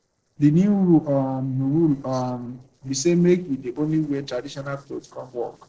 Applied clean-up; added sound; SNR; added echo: neural separator model SepFormer DNS4.